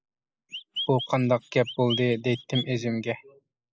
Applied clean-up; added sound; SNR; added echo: neural mask model Resemble Enhance denoiser.